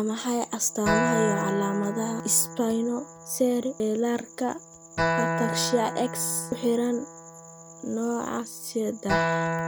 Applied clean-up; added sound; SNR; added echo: none; Acoustic guitar; 4 dB; none.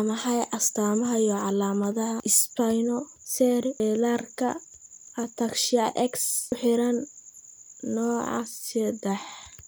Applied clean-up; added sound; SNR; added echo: none; none; none; none.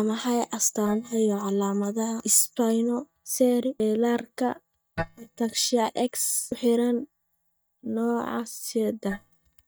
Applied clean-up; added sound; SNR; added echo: neural mask model DeepFilterNet 3.